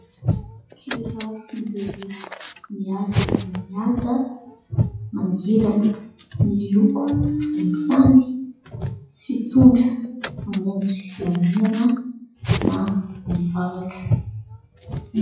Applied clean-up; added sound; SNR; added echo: classical method WPE with log-MMSE.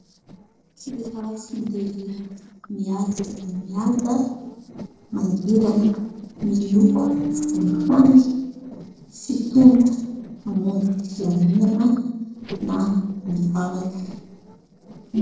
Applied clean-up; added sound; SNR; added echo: neural separator model SepFormer DNS4.